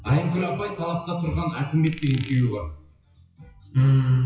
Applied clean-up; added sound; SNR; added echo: classical method WPE with log-MMSE.